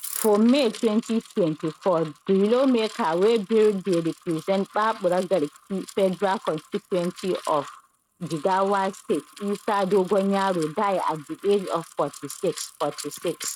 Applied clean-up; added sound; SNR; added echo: neural mask model RNNoise.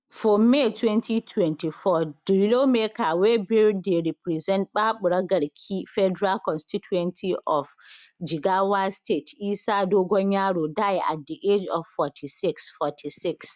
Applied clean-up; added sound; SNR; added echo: none; none; none; none.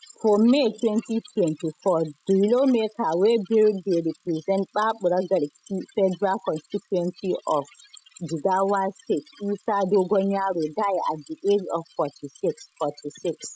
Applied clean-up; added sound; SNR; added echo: classical method spectral subtraction.